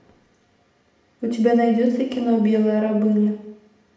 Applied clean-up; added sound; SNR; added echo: none; none; none; reverberation time 0.8 s.